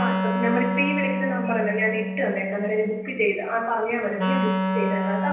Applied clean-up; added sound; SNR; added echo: none; Wind instrument, woodwind instrument; 1 dB; reverberation time 0.9 s.